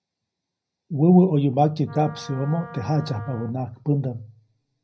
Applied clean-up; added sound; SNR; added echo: none; Wind instrument, woodwind instrument; 20 dB; reverberation time 0.5 s.